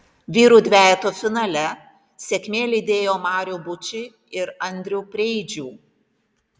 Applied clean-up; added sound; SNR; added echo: none; none; none; none.